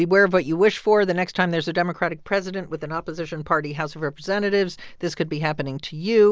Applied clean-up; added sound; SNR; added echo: none; none; none; none.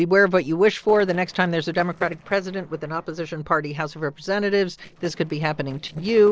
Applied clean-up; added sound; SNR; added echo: neural separator model SepFormer DNS4.